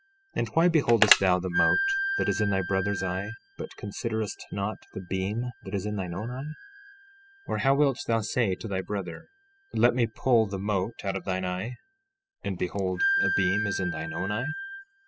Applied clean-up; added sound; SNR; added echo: classical method spectral subtraction.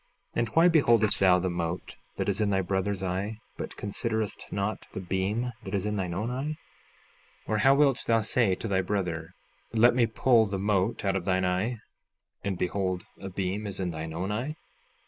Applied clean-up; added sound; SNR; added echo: neural mask model Resemble Enhance denoiser.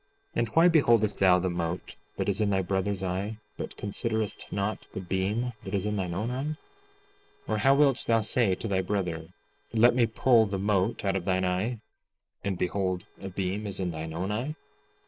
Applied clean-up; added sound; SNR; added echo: neural separator model SepFormer DNS4.